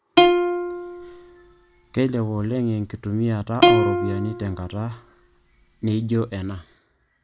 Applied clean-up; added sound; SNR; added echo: none; Plucked string instrument; -3 dB; none.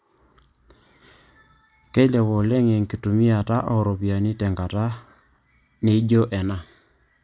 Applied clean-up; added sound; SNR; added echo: none; none; none; none.